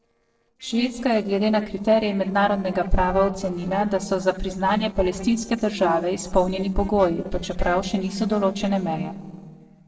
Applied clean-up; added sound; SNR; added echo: neural separator model SepFormer DNS4.